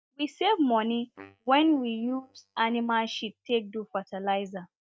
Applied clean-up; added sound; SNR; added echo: neural mask model DeepFilterNet 3.